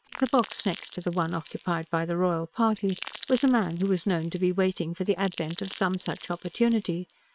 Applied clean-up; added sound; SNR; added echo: neural separator model SepFormer WHAM!.